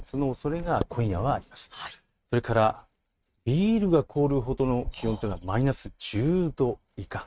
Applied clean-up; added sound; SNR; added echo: neural mask model RNNoise.